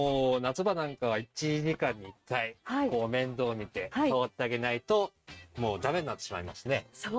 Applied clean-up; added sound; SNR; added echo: neural mask model RNNoise.